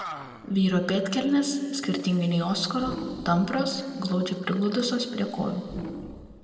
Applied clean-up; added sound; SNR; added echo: none; Animal; 15 dB; reverberation time 2.3 s.